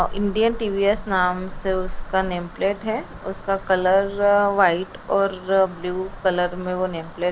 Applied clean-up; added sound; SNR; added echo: none; Cricket / Motor vehicle (road); 12 dB; none.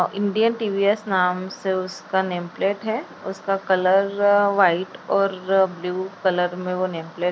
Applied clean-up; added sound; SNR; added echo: none; none; none; none.